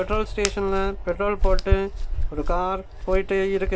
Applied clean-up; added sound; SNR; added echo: none; Hands; 0 dB; none.